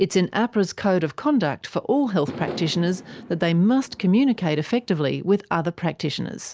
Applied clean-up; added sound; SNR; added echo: none; Fireworks; 16 dB; none.